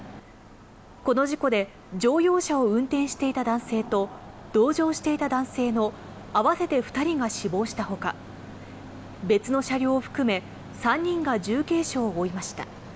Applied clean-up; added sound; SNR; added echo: none; none; none; none.